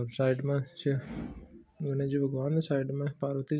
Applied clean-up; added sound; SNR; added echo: none; none; none; none.